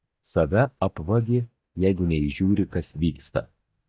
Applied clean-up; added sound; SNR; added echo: neural mask model DeepFilterNet 3.